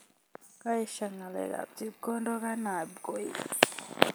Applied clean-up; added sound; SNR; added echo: none; none; none; none.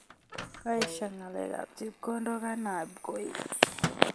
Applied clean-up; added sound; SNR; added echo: none; Wind instrument, woodwind instrument + Microwave oven; 8 dB; none.